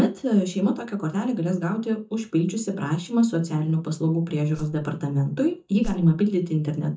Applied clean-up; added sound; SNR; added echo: neural mask model DeepFilterNet 3.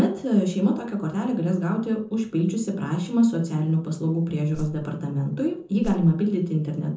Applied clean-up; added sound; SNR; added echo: neural separator model SepFormer DNS4.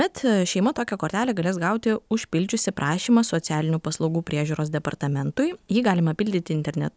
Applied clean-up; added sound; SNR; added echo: none; none; none; none.